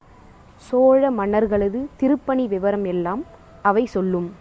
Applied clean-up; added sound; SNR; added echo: none; none; none; none.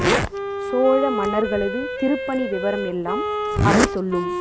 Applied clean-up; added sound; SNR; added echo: none; Wind instrument, woodwind instrument + Zipper (clothing); 0 dB; none.